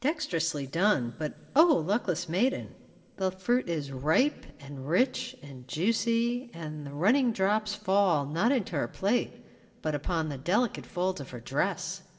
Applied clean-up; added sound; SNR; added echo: none; none; none; reverberation time 1.1 s.